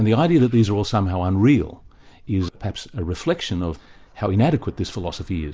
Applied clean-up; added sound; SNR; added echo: neural mask model Resemble Enhance denoiser.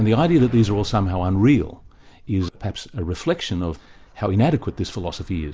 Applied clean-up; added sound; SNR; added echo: none; Explosion; 20 dB; none.